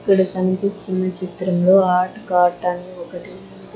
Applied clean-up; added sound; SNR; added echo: classical method log-MMSE.